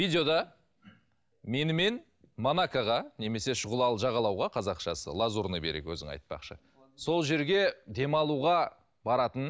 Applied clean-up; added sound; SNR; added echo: none; none; none; none.